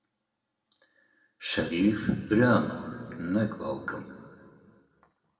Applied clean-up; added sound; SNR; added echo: none; none; none; reverberation time 2.1 s.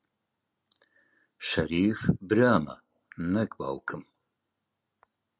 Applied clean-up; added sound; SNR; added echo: none; none; none; none.